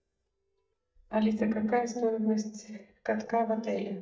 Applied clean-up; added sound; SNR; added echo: neural mask model DeepFilterNet 3.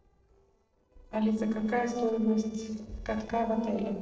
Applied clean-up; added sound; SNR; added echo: neural separator model SepFormer DNS4.